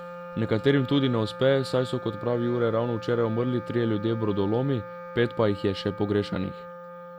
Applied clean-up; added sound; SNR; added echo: none; Wind instrument, woodwind instrument; 13 dB; none.